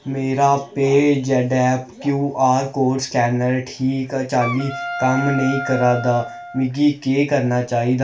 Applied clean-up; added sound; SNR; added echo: none; Wind instrument, woodwind instrument; 11 dB; reverberation time 0.3 s.